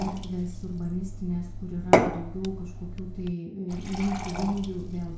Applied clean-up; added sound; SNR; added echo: none; Fill (with liquid) / Glass / Water; -2 dB; reverberation time 0.6 s.